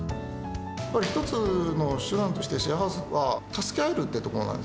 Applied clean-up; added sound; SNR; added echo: none; none; none; none.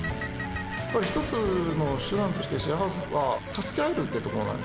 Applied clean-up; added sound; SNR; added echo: none; Bicycle; 9 dB; none.